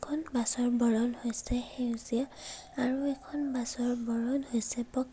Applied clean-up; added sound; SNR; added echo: none; none; none; none.